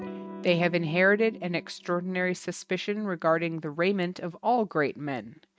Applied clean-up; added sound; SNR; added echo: neural mask model RNNoise.